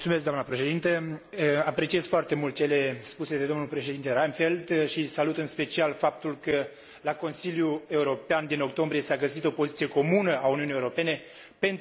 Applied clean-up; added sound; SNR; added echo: none; none; none; none.